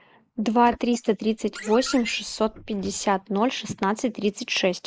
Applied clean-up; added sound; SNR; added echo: neural mask model Resemble Enhance denoiser.